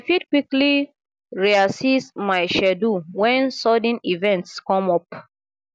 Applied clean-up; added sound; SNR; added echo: none; none; none; none.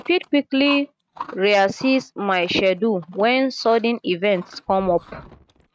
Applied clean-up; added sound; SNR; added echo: neural mask model RNNoise.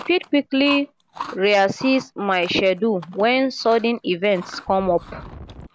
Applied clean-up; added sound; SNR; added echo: none; Chewing, mastication + Wind; 18 dB; none.